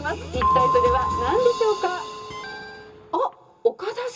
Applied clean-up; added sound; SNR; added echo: none; Percussion; 1 dB; reverberation time 0.2 s.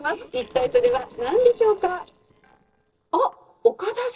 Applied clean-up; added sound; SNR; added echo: neural separator model SepFormer DNS4.